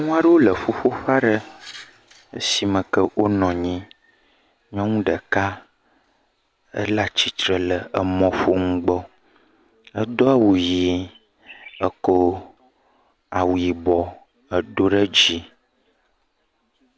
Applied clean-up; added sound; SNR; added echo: none; none; none; none.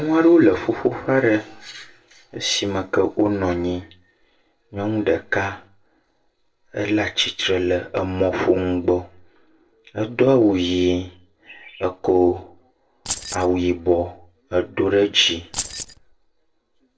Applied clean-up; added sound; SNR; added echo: neural separator model SepFormer DNS4.